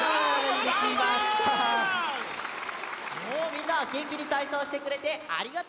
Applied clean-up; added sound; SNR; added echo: none; none; none; none.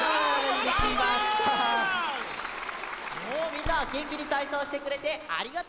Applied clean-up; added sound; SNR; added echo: none; Door; 14 dB; none.